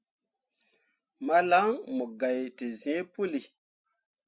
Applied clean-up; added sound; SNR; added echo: none; none; none; none.